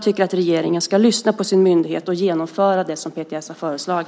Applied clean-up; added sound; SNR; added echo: none; none; none; none.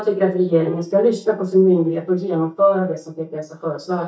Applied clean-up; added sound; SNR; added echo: neural mask model DeepFilterNet 3.